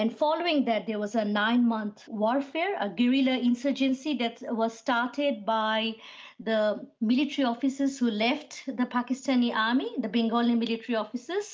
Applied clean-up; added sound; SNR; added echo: none; none; none; none.